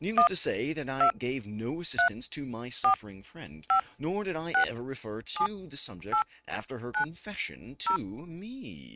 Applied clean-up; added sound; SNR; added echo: neural mask model RNNoise.